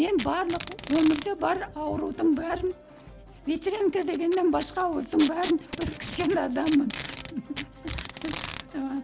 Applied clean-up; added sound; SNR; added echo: none; Packing tape, duct tape; 14 dB; none.